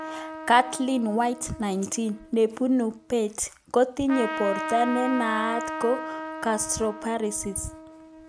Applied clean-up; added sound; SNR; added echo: none; Trumpet; 9 dB; none.